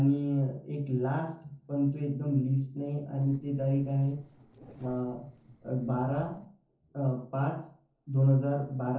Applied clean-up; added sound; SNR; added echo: neural separator model SepFormer DNS4.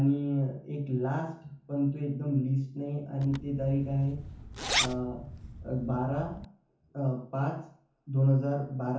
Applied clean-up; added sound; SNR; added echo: none; Zipper (clothing); 6 dB; reverberation time 0.6 s.